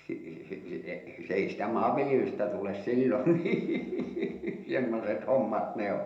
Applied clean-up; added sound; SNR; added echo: none; none; none; reverberation time 0.7 s.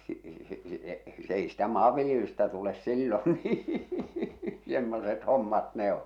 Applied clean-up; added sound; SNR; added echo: none; none; none; none.